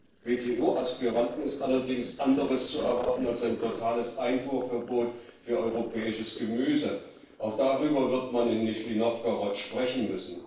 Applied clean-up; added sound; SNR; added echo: neural separator model SepFormer DNS4.